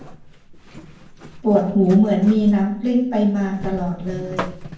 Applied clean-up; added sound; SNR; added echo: none; Zipper (clothing); 15 dB; reverberation time 0.9 s.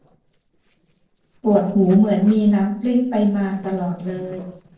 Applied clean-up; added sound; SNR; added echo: neural separator model SepFormer DNS4.